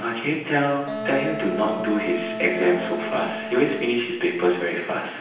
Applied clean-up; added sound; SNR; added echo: none; Wind instrument, woodwind instrument; 8 dB; reverberation time 0.9 s.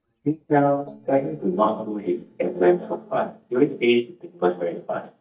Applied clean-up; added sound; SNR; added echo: neural mask model DeepFilterNet 3.